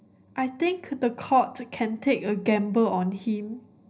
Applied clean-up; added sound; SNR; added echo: none; none; none; reverberation time 0.5 s.